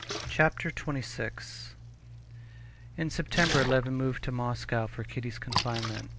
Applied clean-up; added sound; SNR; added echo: none; Splash, splatter; 7 dB; none.